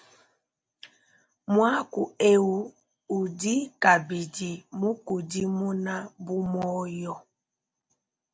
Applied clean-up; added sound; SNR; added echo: none; none; none; none.